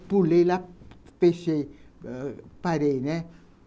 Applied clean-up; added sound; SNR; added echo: none; none; none; none.